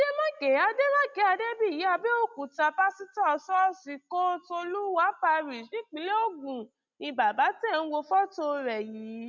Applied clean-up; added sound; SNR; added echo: none; none; none; none.